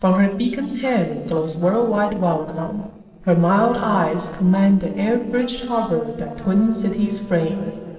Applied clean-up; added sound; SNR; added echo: neural separator model SepFormer DNS4.